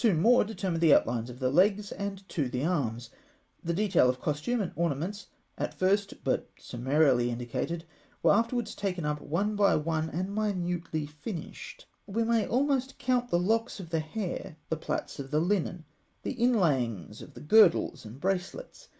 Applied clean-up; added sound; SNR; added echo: none; none; none; none.